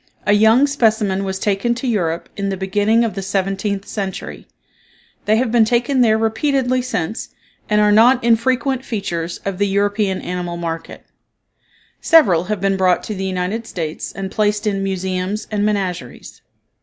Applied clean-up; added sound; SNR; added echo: none; none; none; none.